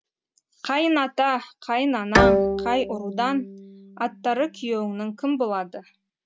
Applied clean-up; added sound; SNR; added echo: none; Bowed string instrument; 0 dB; none.